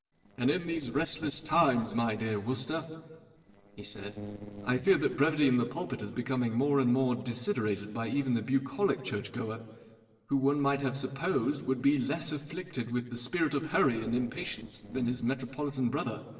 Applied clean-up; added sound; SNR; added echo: neural separator model SepFormer DNS4.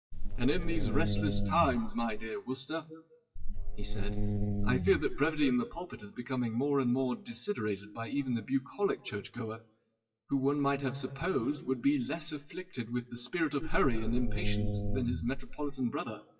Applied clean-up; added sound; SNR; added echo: classical method WPE with log-MMSE.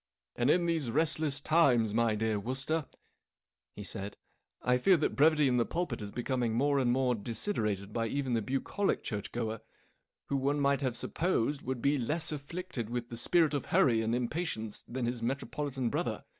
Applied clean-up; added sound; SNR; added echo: none; none; none; none.